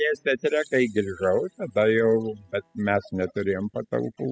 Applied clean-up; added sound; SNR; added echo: classical method spectral subtraction.